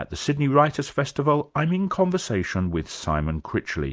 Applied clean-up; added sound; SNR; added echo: none; none; none; none.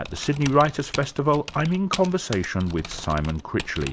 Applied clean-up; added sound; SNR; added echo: none; Typing; 13 dB; none.